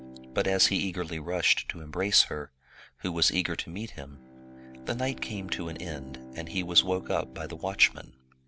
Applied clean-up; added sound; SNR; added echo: none; Bowed string instrument; 17 dB; none.